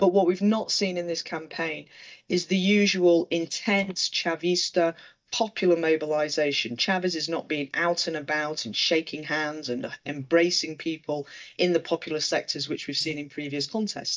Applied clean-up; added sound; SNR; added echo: neural mask model DeepFilterNet 3.